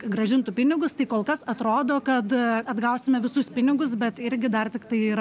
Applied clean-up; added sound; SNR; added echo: none; none; none; none.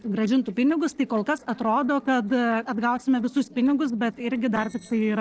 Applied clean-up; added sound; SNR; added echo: neural separator model SepFormer DNS4.